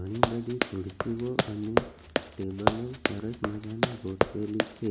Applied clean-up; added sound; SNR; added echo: none; Run; -4 dB; none.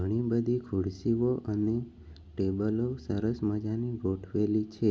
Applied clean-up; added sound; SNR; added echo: none; none; none; none.